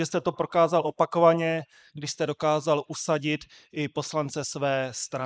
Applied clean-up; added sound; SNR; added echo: neural mask model Resemble Enhance denoiser.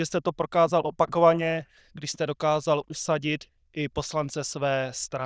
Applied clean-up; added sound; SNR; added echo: neural diffusion model UNIVERSE++.